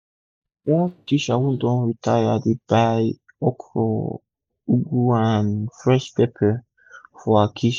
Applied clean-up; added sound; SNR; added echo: neural mask model DeepFilterNet 3.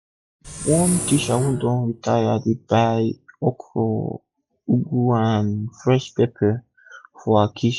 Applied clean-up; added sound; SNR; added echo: classical method log-MMSE.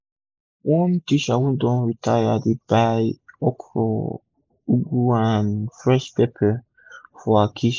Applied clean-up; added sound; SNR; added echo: neural mask model Resemble Enhance denoiser.